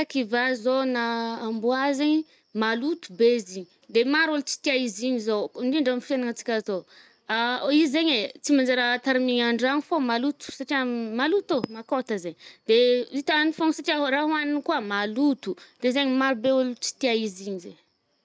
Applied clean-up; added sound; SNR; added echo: none; none; none; none.